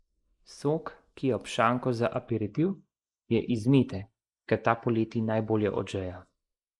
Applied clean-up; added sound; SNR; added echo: neural mask model Resemble Enhance denoiser.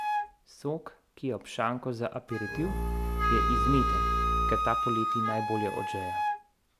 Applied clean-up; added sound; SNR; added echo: none; Wind instrument, woodwind instrument + Bowed string instrument; -4 dB; none.